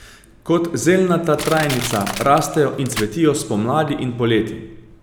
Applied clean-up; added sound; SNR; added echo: none; Crushing; 14 dB; none.